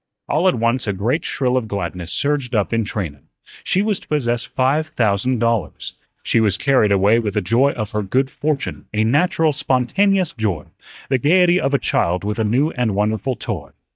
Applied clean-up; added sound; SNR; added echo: neural mask model DeepFilterNet 3.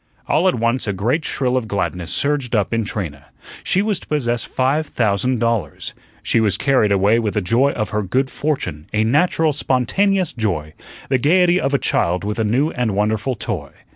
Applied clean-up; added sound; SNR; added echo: none; none; none; none.